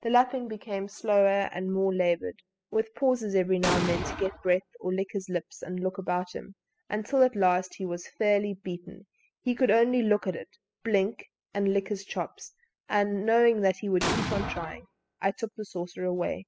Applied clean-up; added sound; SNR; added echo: classical method spectral subtraction.